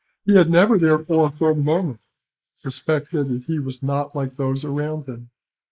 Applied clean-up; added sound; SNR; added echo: neural mask model Resemble Enhance denoiser.